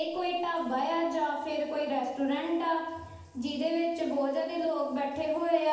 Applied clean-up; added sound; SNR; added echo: none; none; none; reverberation time 0.8 s.